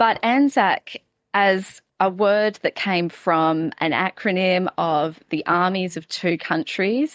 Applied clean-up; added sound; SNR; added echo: neural mask model DeepFilterNet 3.